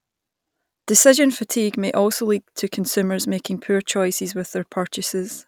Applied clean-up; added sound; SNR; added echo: none; none; none; none.